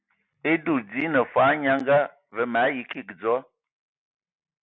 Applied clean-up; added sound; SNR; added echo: none; none; none; none.